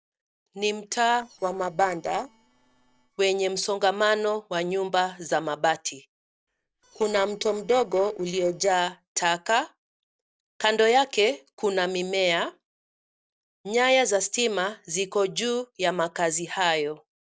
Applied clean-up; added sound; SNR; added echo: neural separator model SepFormer DNS4.